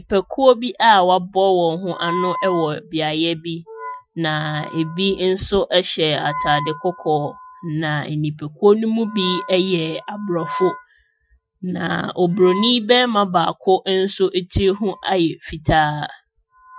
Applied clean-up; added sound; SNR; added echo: classical method Wiener filter.